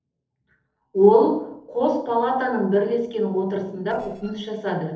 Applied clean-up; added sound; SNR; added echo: neural separator model SepFormer DNS4.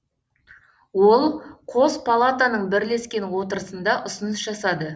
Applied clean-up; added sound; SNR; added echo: none; none; none; none.